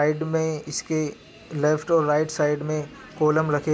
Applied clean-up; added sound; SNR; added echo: none; none; none; none.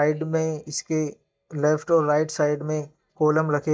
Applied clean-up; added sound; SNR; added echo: neural mask model DeepFilterNet 3.